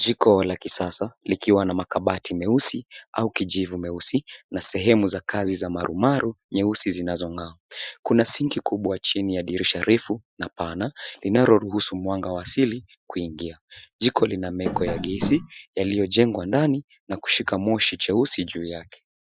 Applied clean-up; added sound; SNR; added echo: classical method Wiener filter.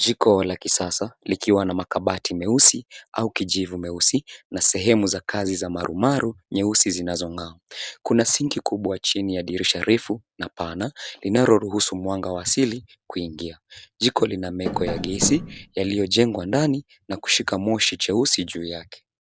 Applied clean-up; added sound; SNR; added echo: none; Tap; 6 dB; none.